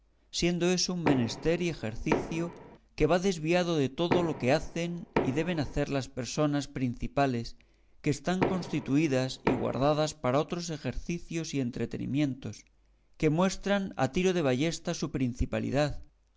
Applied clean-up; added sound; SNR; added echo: none; Knock; 5 dB; none.